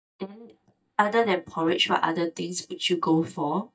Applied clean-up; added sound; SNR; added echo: neural mask model DeepFilterNet 3.